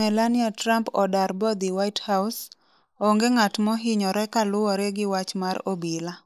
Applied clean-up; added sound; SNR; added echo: neural mask model Resemble Enhance denoiser.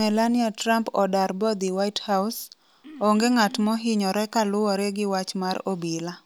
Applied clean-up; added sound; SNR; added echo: none; Cough; 20 dB; none.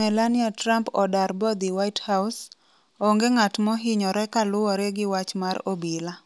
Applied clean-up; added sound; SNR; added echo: none; none; none; none.